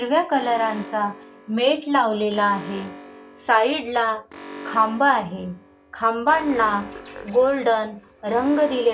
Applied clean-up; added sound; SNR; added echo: none; Alarm; 17 dB; none.